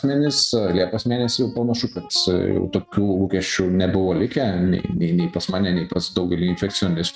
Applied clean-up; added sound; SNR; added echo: neural mask model RNNoise.